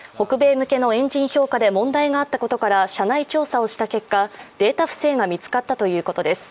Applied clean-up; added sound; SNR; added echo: none; none; none; none.